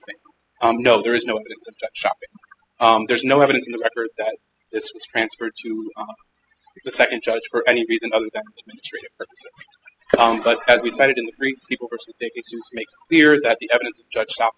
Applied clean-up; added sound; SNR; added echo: classical method spectral subtraction.